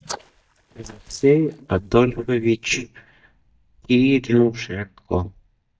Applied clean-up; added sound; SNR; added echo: neural mask model DeepFilterNet 3.